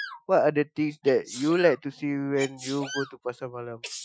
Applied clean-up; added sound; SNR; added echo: classical method Wiener filter.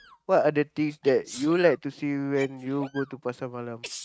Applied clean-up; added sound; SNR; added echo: neural mask model RNNoise.